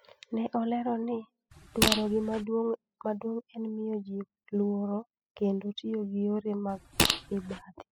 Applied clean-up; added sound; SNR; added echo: classical method spectral subtraction.